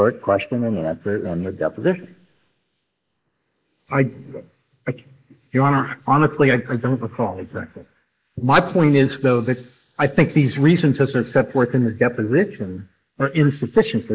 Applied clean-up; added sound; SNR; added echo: neural mask model Resemble Enhance denoiser.